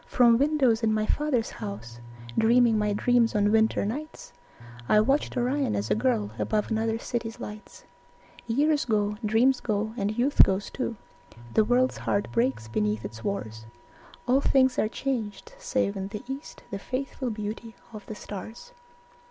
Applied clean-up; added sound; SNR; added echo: none; Bass guitar; 14 dB; none.